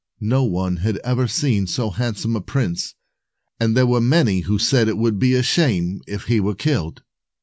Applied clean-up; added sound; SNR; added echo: none; none; none; none.